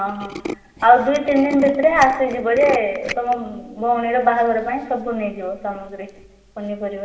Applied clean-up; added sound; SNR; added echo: none; Tools; 15 dB; reverberation time 0.8 s.